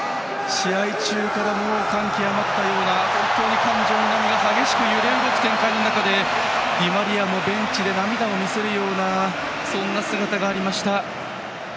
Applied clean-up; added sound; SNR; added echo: none; none; none; none.